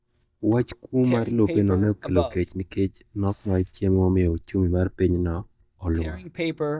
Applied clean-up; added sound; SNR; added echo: neural mask model DeepFilterNet 3.